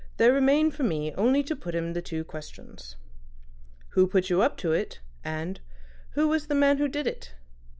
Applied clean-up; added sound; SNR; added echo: none; none; none; none.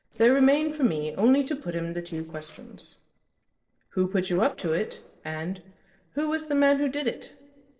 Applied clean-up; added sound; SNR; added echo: neural separator model SepFormer DNS4.